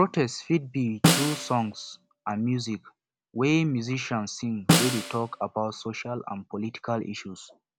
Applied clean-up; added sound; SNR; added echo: none; Snare drum; -1 dB; none.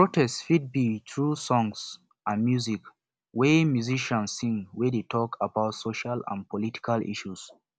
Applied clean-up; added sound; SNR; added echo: none; none; none; none.